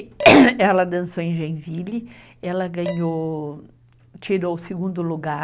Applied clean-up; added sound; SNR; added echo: none; Dishes, pots, and pans; 19 dB; none.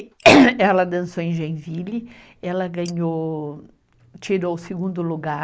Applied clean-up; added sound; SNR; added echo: neural mask model Resemble Enhance denoiser.